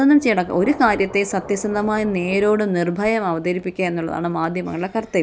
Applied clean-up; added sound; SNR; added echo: none; Thunder / Rain; 20 dB; none.